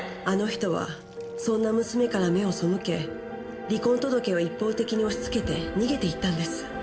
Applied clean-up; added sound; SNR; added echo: none; Waves, surf; 19 dB; reverberation time 0.4 s.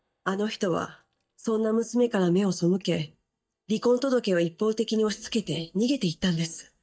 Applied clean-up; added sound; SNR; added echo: neural mask model DeepFilterNet 3.